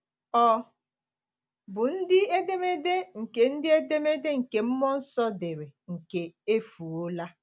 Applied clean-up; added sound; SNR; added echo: none; none; none; none.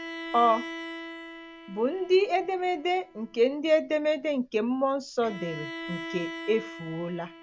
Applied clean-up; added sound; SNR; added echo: none; Bowed string instrument; 13 dB; none.